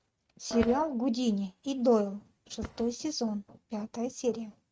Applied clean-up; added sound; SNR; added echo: neural mask model RNNoise.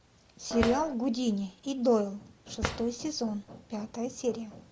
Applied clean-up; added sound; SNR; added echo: none; Drawer open or close + Piano; 7 dB; none.